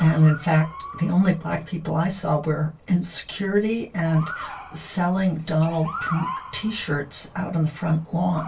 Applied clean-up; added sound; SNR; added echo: none; Motor vehicle (road) / Siren; 15 dB; reverberation time 0.2 s.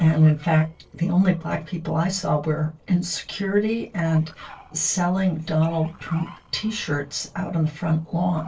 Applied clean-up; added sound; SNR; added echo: neural separator model SepFormer DNS4.